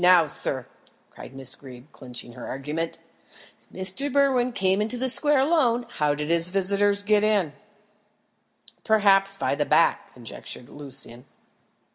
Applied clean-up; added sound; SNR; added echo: none; none; none; none.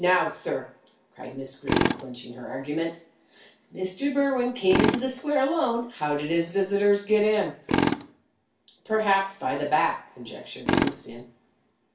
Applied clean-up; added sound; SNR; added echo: none; Tools; 5 dB; reverberation time 0.3 s.